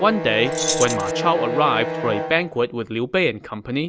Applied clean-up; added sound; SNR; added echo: none; Keys jangling + Bowed string instrument; 5 dB; none.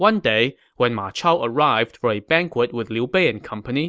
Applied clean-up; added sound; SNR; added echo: none; none; none; none.